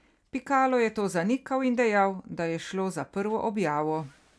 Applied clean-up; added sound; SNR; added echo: none; none; none; none.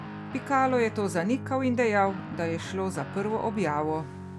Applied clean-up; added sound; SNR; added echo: none; Guitar; 10 dB; none.